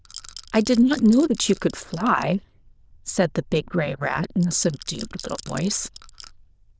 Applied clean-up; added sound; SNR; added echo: neural diffusion model UNIVERSE++.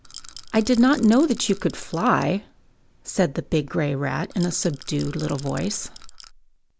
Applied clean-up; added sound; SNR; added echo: none; Rattle / Rattle (instrument); 15 dB; none.